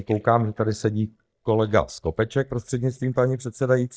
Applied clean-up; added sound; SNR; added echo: neural mask model DeepFilterNet 3.